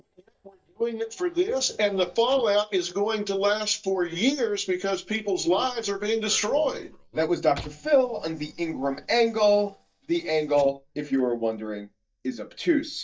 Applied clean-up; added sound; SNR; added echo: neural mask model DeepFilterNet 3.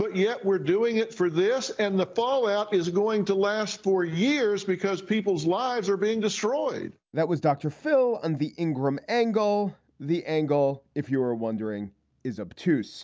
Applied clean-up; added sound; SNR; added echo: none; none; none; none.